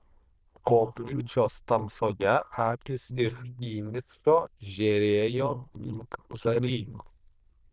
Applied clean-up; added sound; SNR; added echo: neural diffusion model UNIVERSE++.